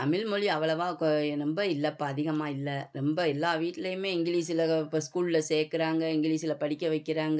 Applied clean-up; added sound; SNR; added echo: none; none; none; none.